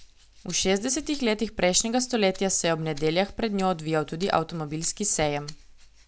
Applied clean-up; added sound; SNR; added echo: none; Rattle (instrument); 18 dB; none.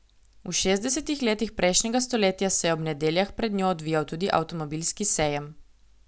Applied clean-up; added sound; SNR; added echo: none; none; none; none.